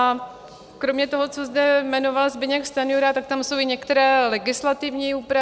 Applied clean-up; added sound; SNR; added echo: none; none; none; none.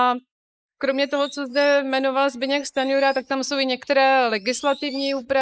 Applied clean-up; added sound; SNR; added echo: neural mask model Resemble Enhance denoiser.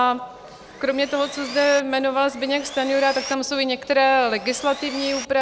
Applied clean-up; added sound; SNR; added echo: none; Sawing; 14 dB; none.